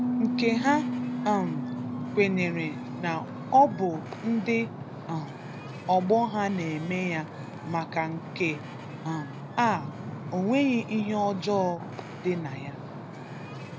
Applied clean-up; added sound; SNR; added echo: none; Wind / Ocean + Piano; 7 dB; none.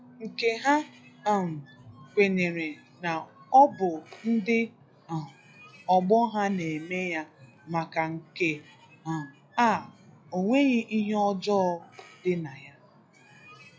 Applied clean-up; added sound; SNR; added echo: classical method log-MMSE.